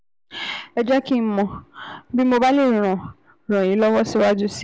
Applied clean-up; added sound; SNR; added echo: none; none; none; none.